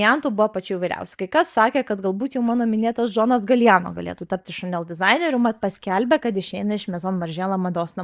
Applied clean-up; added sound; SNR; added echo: neural mask model DeepFilterNet 3.